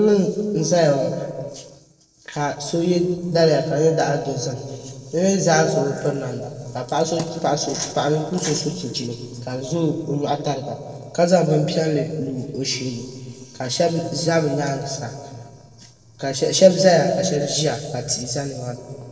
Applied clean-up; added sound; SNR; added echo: neural separator model SepFormer DNS4.